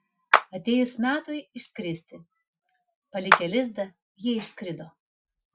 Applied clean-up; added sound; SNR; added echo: classical method Wiener filter.